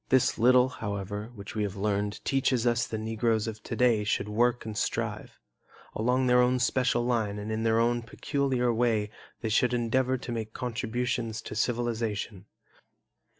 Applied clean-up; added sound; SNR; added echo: none; none; none; none.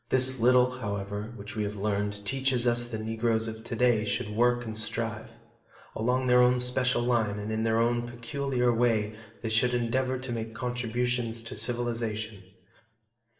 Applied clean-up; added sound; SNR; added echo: none; none; none; reverberation time 0.7 s.